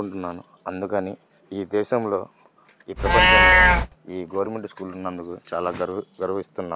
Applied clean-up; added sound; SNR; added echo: none; Livestock, farm animals, working animals; -4 dB; none.